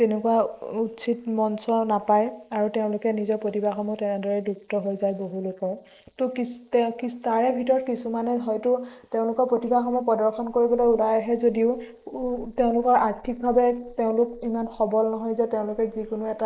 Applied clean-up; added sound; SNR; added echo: neural mask model Resemble Enhance denoiser.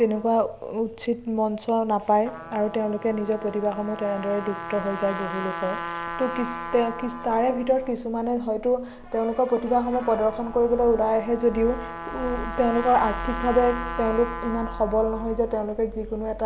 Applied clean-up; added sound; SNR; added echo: none; Trumpet; 12 dB; none.